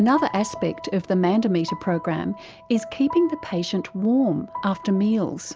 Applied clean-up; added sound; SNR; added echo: none; none; none; none.